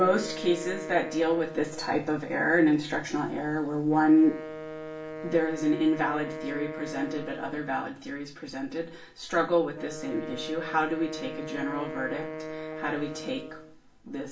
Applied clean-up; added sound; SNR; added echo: none; Wind instrument, woodwind instrument; 11 dB; reverberation time 0.3 s.